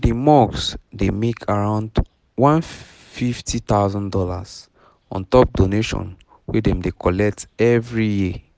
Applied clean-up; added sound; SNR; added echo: none; none; none; none.